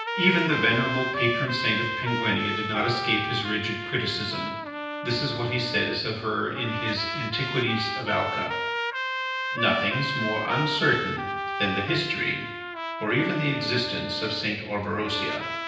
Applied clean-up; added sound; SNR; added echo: none; Trumpet; 4 dB; reverberation time 0.9 s.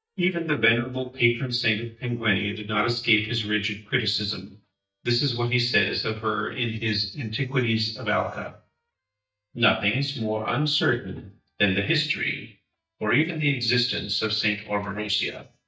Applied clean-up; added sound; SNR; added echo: neural mask model DeepFilterNet 3.